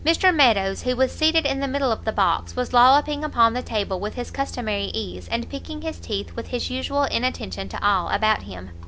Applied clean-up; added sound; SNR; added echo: none; none; none; none.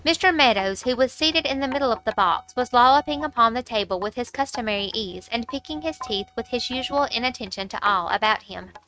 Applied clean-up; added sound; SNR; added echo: neural mask model RNNoise.